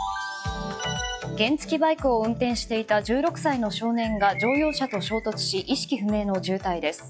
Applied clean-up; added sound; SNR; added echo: classical method log-MMSE.